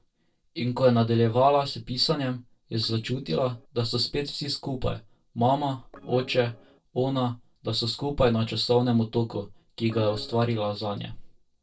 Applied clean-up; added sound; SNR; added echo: neural separator model SepFormer DNS4.